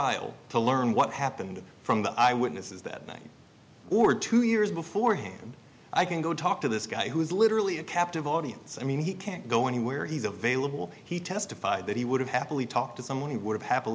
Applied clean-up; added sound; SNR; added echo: none; none; none; none.